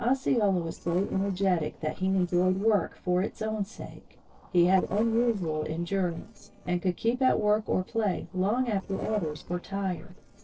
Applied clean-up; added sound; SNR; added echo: neural separator model SepFormer DNS4.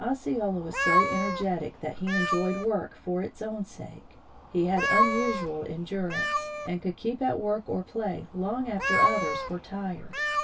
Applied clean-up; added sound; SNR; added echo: none; Meow; 1 dB; reverberation time 0.1 s.